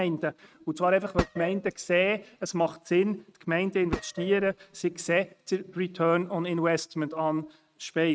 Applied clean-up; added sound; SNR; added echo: neural mask model RNNoise.